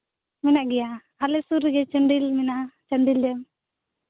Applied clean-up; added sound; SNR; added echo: none; none; none; none.